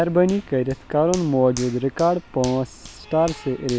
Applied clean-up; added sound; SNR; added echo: none; Hands; 18 dB; none.